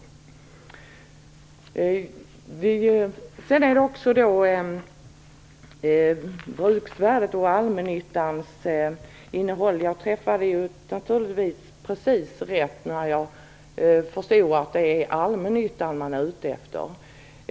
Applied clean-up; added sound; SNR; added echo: none; none; none; none.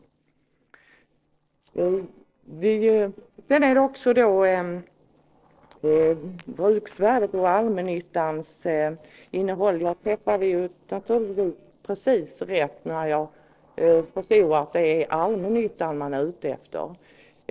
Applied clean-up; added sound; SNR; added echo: neural separator model SepFormer DNS4.